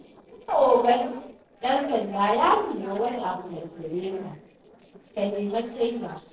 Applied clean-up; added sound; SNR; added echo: neural separator model SepFormer DNS4.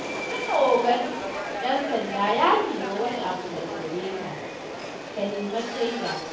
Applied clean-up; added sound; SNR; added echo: none; Subway, metro, underground; 6 dB; reverberation time 0.9 s.